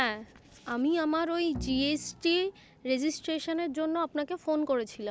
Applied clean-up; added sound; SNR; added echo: none; Bowed string instrument; 14 dB; none.